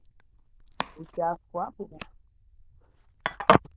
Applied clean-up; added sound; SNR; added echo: neural diffusion model UNIVERSE++.